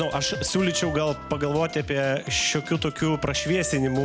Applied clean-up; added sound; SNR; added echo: none; Wind instrument, woodwind instrument; 12 dB; none.